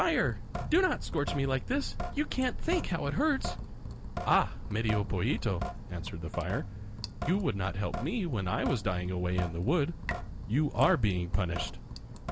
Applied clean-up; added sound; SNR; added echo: none; Drip / Sink (filling or washing); 7 dB; none.